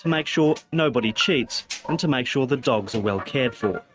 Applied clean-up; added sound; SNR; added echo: neural mask model RNNoise.